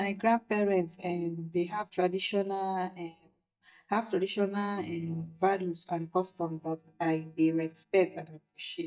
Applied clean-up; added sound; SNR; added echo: neural mask model DeepFilterNet 3.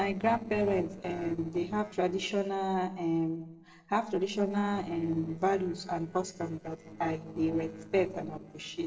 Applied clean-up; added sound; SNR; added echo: neural separator model SepFormer DNS4.